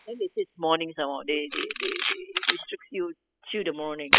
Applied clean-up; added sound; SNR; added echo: classical method spectral subtraction.